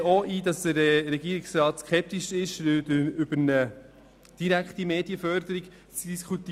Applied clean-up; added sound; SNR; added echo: none; none; none; none.